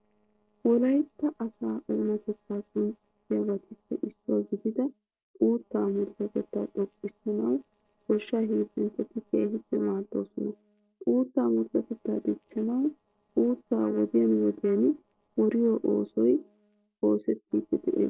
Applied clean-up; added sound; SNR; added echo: neural separator model SepFormer DNS4.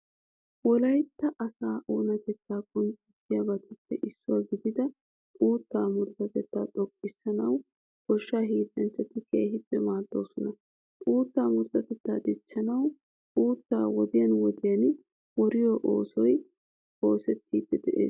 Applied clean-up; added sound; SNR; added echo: none; none; none; none.